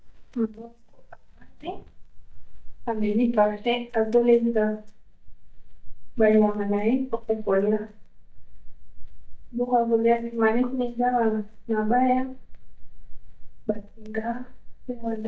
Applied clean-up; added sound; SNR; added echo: neural mask model DeepFilterNet 3.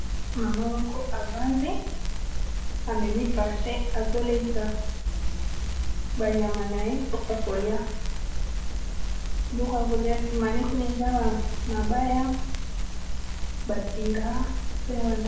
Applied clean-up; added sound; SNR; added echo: none; Crackle; -4 dB; reverberation time 0.7 s.